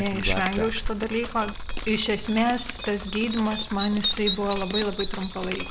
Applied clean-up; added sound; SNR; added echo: none; Bird vocalization, bird call, bird song + Drip; 3 dB; none.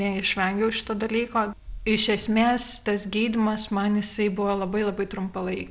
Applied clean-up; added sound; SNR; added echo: none; none; none; none.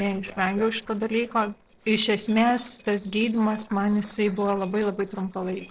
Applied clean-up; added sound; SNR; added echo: neural separator model SepFormer DNS4.